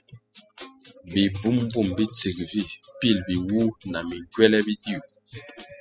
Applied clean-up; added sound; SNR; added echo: classical method spectral subtraction.